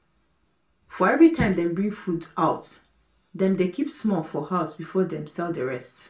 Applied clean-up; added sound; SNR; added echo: none; none; none; reverberation time 0.3 s.